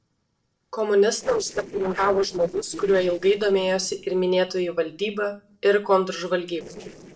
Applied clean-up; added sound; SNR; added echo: neural separator model SepFormer DNS4.